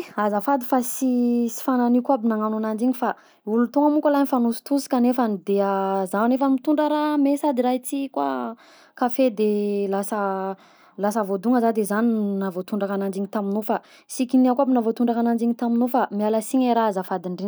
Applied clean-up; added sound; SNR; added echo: none; none; none; none.